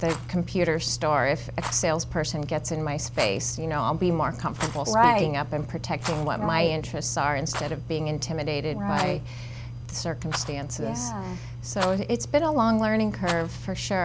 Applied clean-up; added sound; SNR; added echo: none; Rattle; 15 dB; none.